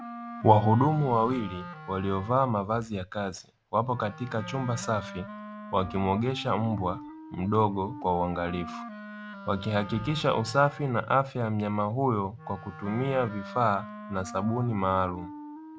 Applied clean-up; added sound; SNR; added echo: none; Wind instrument, woodwind instrument; 14 dB; none.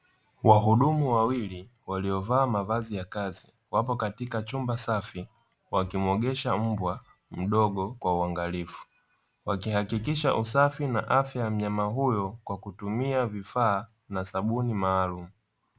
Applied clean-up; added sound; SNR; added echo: none; none; none; none.